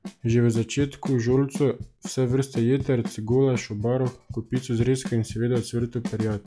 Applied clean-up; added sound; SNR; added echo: classical method log-MMSE.